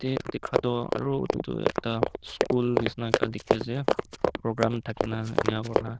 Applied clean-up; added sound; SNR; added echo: neural diffusion model UNIVERSE++.